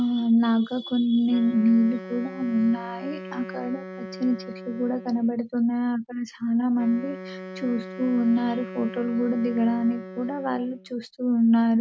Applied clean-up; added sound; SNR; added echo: none; Wind instrument, woodwind instrument; 15 dB; none.